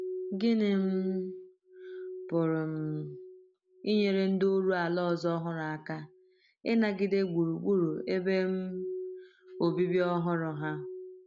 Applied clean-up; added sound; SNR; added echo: none; Glass; 12 dB; none.